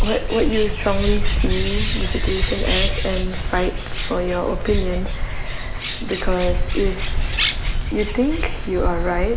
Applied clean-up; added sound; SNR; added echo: none; Bird; -3 dB; reverberation time 1.3 s.